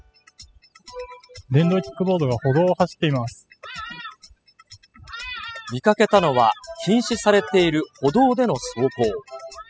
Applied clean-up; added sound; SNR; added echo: classical method spectral subtraction.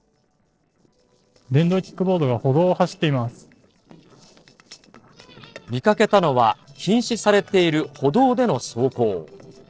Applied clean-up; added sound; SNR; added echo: neural separator model SepFormer DNS4.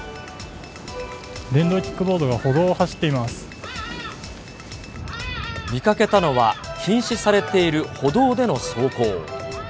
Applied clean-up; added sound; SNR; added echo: none; Thunderstorm; 16 dB; none.